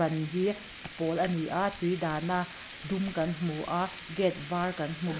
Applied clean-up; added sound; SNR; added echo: none; Frying (food); 14 dB; none.